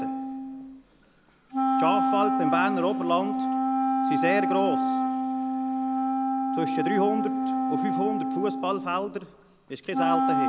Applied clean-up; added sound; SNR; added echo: none; Wind instrument, woodwind instrument; -4 dB; none.